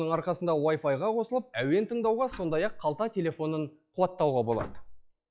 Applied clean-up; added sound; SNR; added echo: classical method log-MMSE.